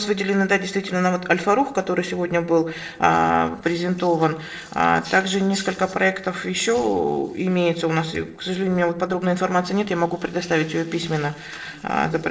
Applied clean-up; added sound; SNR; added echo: neural separator model SepFormer DNS4.